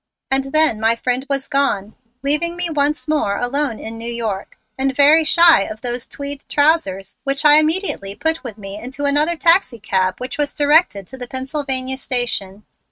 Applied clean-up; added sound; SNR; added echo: neural mask model RNNoise.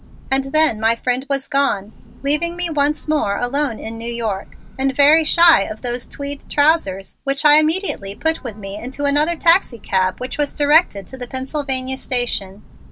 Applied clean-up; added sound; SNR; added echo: none; Train / Breathing; 19 dB; none.